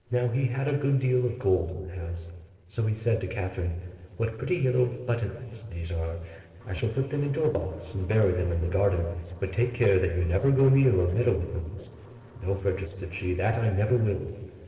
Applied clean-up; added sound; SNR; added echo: neural separator model SepFormer DNS4.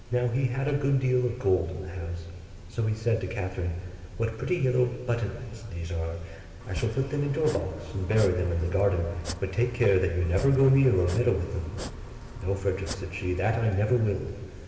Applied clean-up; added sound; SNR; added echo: none; Domestic sounds, home sounds; 14 dB; reverberation time 2.1 s.